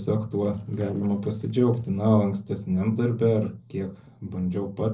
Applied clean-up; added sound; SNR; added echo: neural separator model SepFormer DNS4.